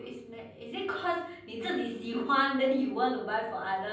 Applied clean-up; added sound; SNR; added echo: none; none; none; reverberation time 0.6 s.